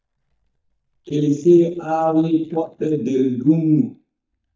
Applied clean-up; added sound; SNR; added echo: neural mask model DeepFilterNet 3.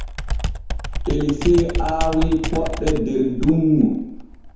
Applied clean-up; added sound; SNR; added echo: none; Computer keyboard; 4 dB; reverberation time 1.0 s.